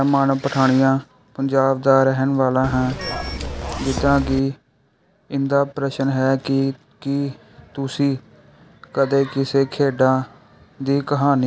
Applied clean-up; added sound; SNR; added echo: none; Zipper (clothing) / Telephone; 7 dB; none.